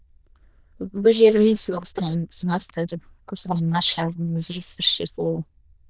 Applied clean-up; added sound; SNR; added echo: neural diffusion model UNIVERSE++.